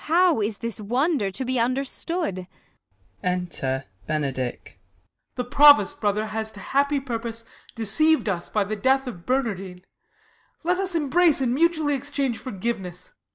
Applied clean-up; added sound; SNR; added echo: none; none; none; none.